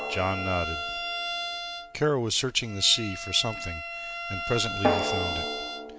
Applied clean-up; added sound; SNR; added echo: none; Bowed string instrument + Drum; 2 dB; none.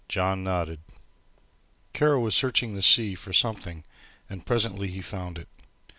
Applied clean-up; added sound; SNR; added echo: none; none; none; none.